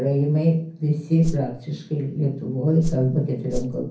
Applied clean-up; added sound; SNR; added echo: none; Whoosh, swoosh, swish; 7 dB; reverberation time 0.6 s.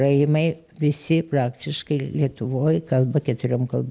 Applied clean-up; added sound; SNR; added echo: none; none; none; none.